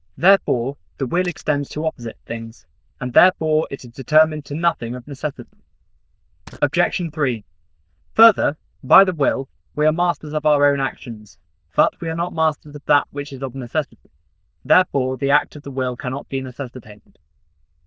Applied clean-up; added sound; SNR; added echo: neural diffusion model UNIVERSE++.